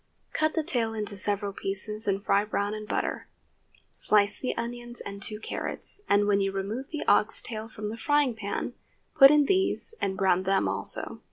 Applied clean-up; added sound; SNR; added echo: none; none; none; none.